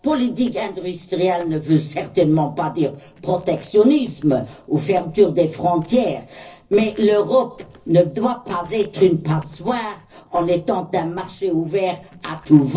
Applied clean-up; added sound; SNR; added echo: neural separator model SepFormer DNS4.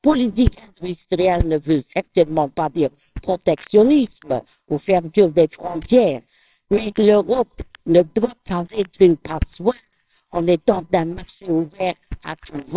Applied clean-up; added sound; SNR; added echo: neural separator model SepFormer WHAMR!.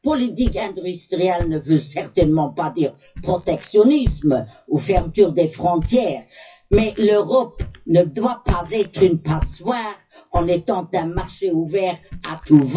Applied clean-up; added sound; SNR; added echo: classical method WPE with log-MMSE.